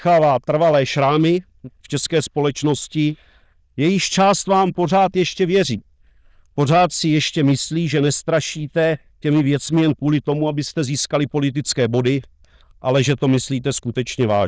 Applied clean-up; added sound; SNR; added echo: neural diffusion model UNIVERSE++.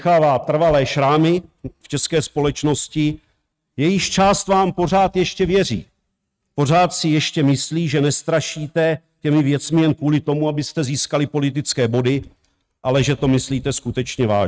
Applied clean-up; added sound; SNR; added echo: neural mask model RNNoise.